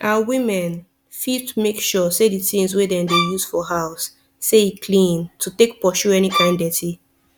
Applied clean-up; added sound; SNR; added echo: none; Bowed string instrument; 4 dB; none.